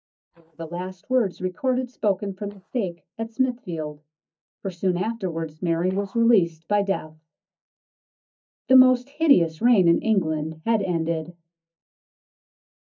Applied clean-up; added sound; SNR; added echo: neural mask model DeepFilterNet 3.